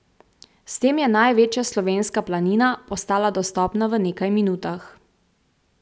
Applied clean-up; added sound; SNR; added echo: none; none; none; none.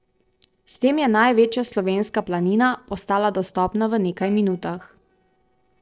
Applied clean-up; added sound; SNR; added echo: neural separator model SepFormer DNS4.